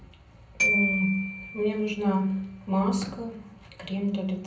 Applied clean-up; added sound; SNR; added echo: none; Glockenspiel; 3 dB; reverberation time 0.6 s.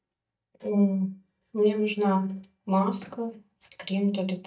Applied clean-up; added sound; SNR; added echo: neural mask model DeepFilterNet 3.